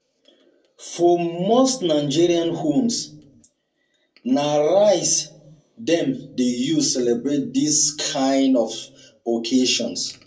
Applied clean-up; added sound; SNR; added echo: none; none; none; reverberation time 0.2 s.